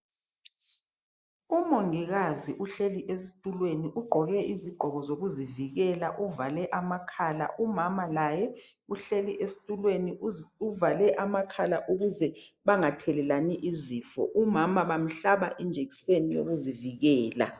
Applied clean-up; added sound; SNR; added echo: neural mask model Resemble Enhance denoiser.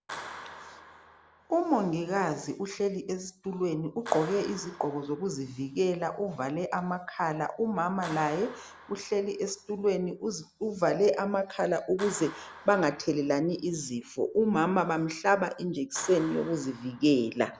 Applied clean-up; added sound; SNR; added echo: none; Clapping; 19 dB; none.